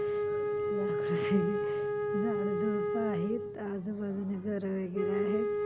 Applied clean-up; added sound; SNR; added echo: none; Wind instrument, woodwind instrument; -2 dB; none.